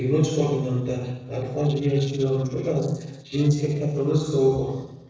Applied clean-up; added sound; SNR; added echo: neural separator model SepFormer DNS4.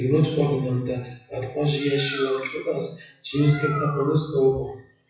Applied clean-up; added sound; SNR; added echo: classical method WPE with log-MMSE.